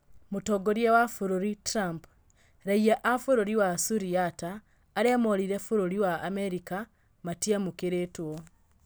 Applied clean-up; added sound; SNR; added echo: none; none; none; none.